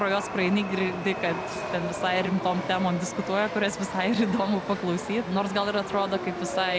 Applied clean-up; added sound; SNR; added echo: none; Chatter / Subway, metro, underground; 7 dB; none.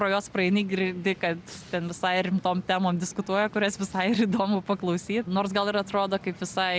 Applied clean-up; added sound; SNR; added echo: none; none; none; none.